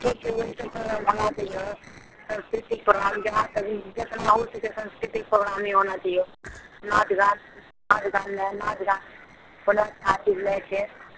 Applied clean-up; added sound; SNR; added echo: neural separator model SepFormer DNS4.